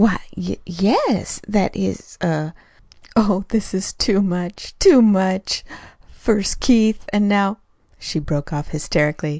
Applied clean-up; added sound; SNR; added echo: none; none; none; none.